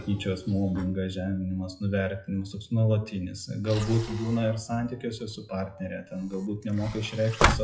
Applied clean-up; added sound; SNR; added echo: classical method WPE with log-MMSE.